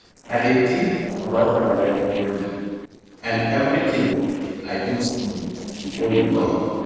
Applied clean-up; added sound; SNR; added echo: neural separator model SepFormer DNS4.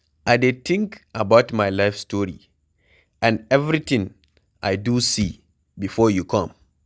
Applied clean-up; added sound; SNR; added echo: none; none; none; none.